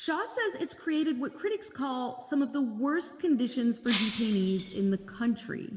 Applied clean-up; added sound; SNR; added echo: none; Shatter; 3 dB; reverberation time 1.6 s.